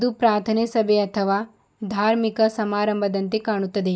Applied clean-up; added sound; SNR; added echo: none; none; none; none.